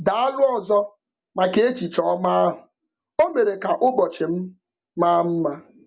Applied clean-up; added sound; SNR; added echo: none; none; none; none.